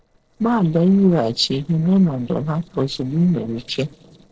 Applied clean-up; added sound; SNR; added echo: neural separator model SepFormer DNS4.